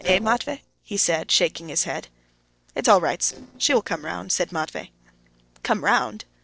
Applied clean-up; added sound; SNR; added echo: neural separator model SepFormer DNS4.